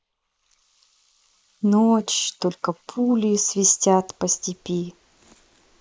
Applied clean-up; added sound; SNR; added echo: neural mask model Resemble Enhance denoiser.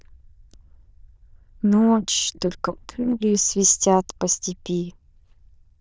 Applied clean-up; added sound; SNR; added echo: neural diffusion model UNIVERSE++.